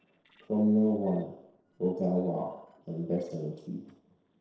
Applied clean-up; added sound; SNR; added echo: neural separator model SepFormer DNS4.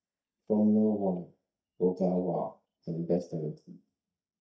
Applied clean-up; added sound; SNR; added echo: neural mask model DeepFilterNet 3.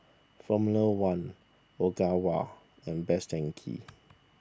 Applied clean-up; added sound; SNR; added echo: none; none; none; none.